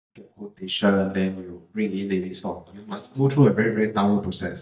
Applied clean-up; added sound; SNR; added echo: neural mask model DeepFilterNet 3.